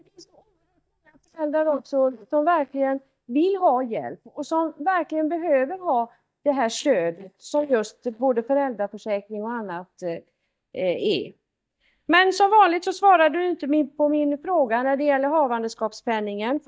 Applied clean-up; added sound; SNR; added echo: neural mask model DeepFilterNet 3.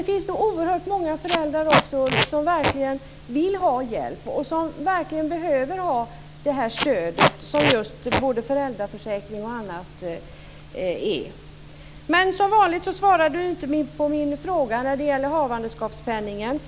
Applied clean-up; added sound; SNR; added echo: none; Packing tape, duct tape; 0 dB; none.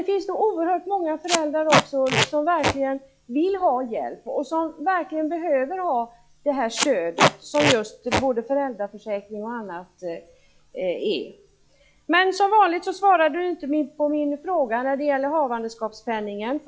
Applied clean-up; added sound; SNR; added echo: classical method log-MMSE.